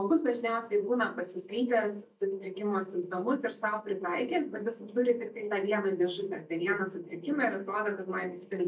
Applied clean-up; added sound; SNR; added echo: neural mask model DeepFilterNet 3.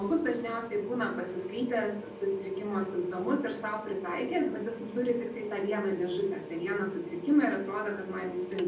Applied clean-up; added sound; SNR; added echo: none; Mechanical fan; 14 dB; reverberation time 0.6 s.